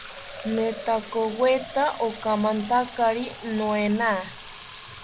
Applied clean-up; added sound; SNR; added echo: none; Fill (with liquid); 14 dB; none.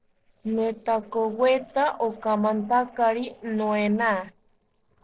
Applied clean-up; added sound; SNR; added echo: neural separator model SepFormer DNS4.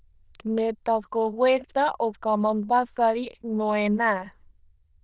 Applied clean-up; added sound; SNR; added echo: neural diffusion model UNIVERSE++.